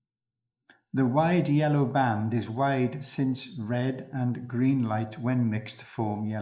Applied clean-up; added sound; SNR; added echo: neural mask model Resemble Enhance denoiser.